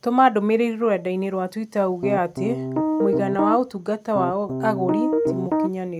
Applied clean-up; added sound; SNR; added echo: none; Piano; 1 dB; none.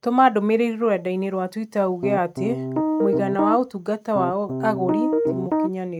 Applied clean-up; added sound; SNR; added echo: neural mask model RNNoise.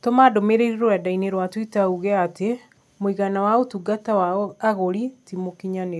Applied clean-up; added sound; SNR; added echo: none; none; none; none.